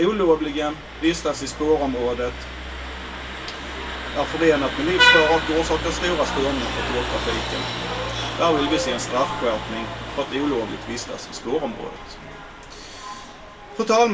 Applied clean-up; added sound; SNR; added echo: none; Vehicle horn, car horn, honking; 3 dB; reverberation time 0.2 s.